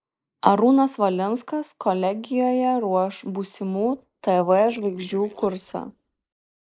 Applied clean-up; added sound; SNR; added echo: neural mask model Resemble Enhance denoiser.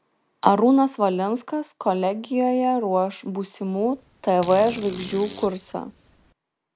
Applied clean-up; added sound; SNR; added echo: none; Fart; 18 dB; none.